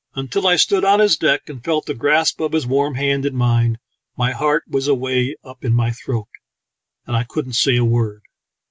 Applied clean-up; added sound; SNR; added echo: none; none; none; none.